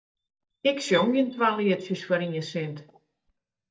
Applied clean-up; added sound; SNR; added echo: neural mask model DeepFilterNet 3.